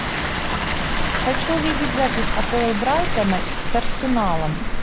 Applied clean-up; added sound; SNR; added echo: none; Water; -2 dB; none.